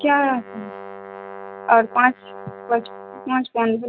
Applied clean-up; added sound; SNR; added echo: neural mask model RNNoise.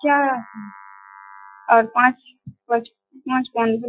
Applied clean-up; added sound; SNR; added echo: classical method Wiener filter.